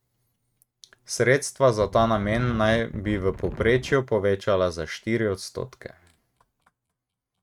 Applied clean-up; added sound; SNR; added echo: neural mask model RNNoise.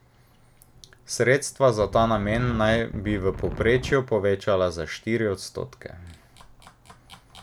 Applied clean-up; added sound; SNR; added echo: none; Wind; 8 dB; none.